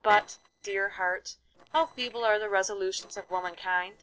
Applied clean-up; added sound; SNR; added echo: neural separator model SepFormer DNS4.